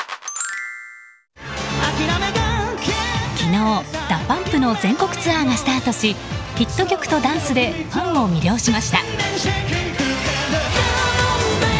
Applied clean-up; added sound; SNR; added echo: none; none; none; none.